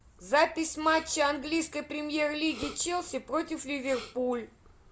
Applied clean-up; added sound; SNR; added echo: none; Respiratory sounds; 19 dB; none.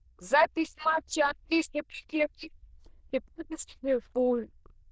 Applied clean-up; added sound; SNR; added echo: neural diffusion model UNIVERSE++.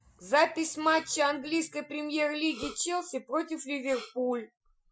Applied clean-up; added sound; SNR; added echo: classical method Wiener filter.